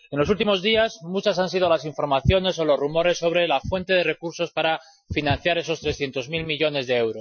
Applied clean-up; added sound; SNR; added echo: classical method Wiener filter.